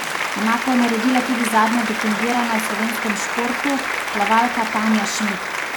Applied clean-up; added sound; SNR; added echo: none; Applause; 2 dB; none.